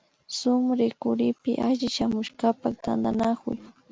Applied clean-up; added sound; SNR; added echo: none; none; none; none.